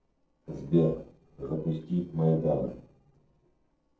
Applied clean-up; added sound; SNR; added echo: neural separator model SepFormer DNS4.